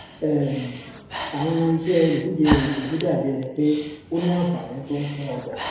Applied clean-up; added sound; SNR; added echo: none; Breathing; 10 dB; reverberation time 1.0 s.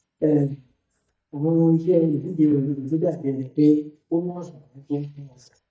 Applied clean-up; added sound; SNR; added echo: neural mask model DeepFilterNet 3.